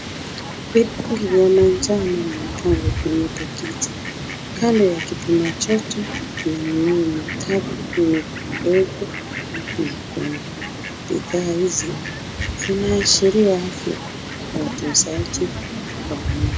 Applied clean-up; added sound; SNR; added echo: none; Fowl; 6 dB; none.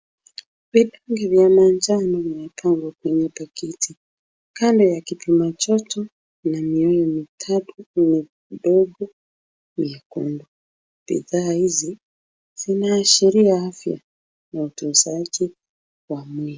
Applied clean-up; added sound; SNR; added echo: none; none; none; none.